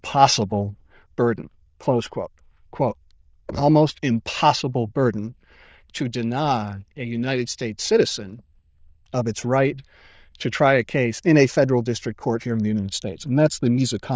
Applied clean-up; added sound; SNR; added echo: neural diffusion model UNIVERSE++.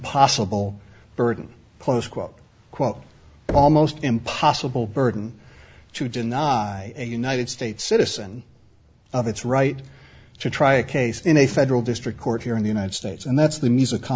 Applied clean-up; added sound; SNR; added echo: none; Knock; 12 dB; none.